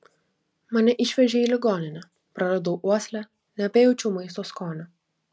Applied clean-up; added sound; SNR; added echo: none; none; none; none.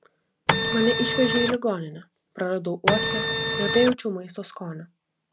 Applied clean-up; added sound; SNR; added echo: none; Printer; -3 dB; none.